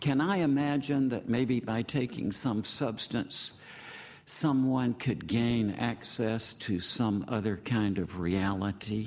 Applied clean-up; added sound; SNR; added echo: none; none; none; none.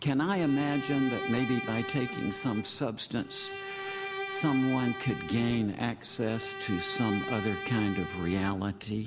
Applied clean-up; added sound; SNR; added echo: none; Bowed string instrument; 8 dB; none.